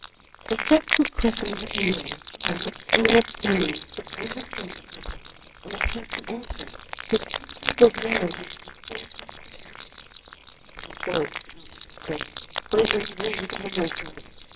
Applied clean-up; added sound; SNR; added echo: neural separator model SepFormer WHAMR!.